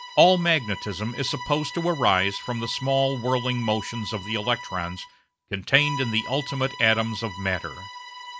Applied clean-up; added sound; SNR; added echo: none; Bowed string instrument; 13 dB; none.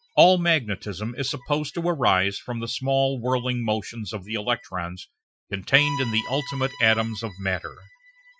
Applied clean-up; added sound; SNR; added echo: classical method Wiener filter.